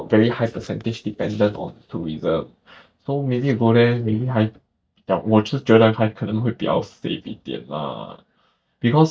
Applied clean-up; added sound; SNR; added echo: neural mask model DeepFilterNet 3.